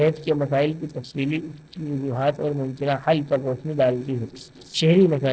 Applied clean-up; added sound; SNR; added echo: neural separator model SepFormer DNS4.